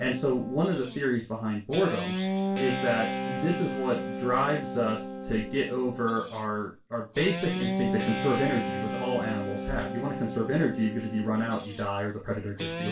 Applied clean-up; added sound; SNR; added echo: none; Guitar; 5 dB; reverberation time 0.2 s.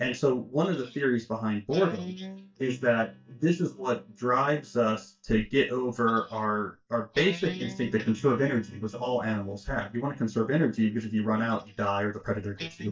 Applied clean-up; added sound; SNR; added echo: neural mask model DeepFilterNet 3.